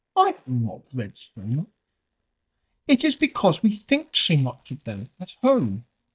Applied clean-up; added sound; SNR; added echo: neural mask model DeepFilterNet 3.